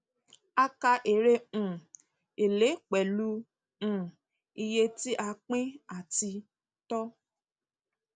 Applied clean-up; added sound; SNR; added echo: none; none; none; none.